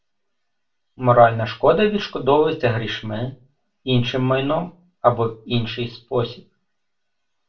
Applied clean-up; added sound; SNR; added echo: none; none; none; reverberation time 0.2 s.